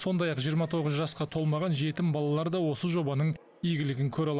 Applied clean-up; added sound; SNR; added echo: none; none; none; none.